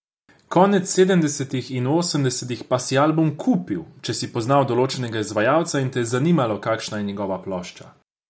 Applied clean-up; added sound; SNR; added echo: none; none; none; none.